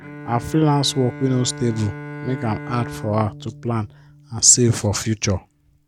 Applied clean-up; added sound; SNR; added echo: none; Bowed string instrument; 14 dB; none.